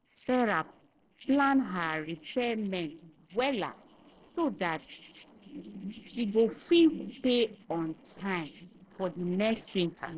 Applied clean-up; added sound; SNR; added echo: neural separator model SepFormer DNS4.